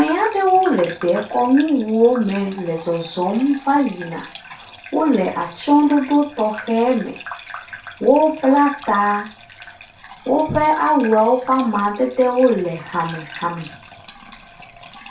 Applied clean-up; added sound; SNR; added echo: none; Bathtub (filling or washing) / Gurgling; 18 dB; reverberation time 0.2 s.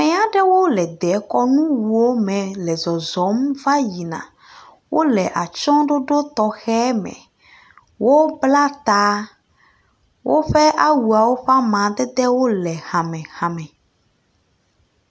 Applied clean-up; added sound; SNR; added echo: none; none; none; none.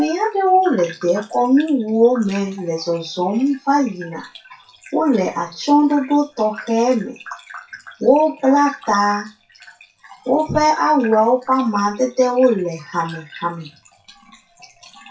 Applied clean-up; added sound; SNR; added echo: classical method WPE with log-MMSE.